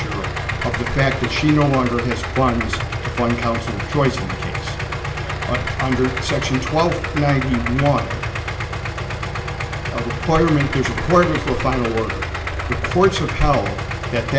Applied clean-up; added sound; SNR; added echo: none; Idling; 3 dB; reverberation time 0.5 s.